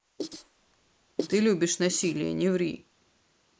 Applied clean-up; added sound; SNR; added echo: neural mask model Resemble Enhance denoiser.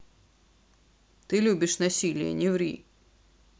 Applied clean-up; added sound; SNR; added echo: none; none; none; none.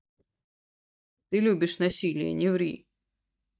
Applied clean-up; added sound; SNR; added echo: neural mask model DeepFilterNet 3.